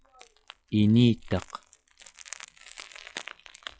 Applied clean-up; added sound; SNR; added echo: classical method log-MMSE.